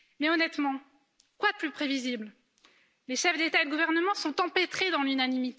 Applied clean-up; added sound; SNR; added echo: none; none; none; none.